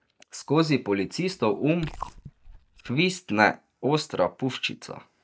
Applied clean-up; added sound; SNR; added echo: neural mask model DeepFilterNet 3.